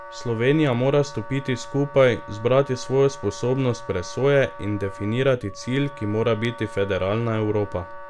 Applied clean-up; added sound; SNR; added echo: none; Wind instrument, woodwind instrument; 17 dB; none.